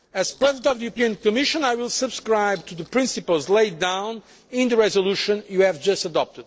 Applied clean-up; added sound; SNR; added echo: neural separator model SepFormer DNS4.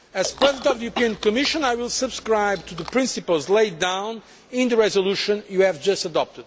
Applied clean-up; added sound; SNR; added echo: none; Chewing, mastication / Cough; 11 dB; none.